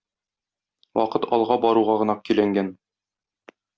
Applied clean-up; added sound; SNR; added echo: none; none; none; none.